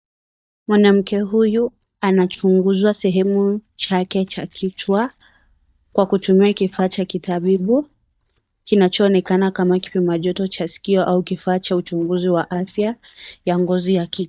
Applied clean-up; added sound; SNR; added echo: neural mask model DeepFilterNet 3.